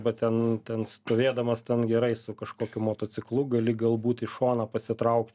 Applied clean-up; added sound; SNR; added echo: none; none; none; none.